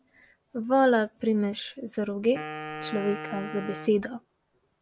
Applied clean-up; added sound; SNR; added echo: none; Wind instrument, woodwind instrument; 12 dB; none.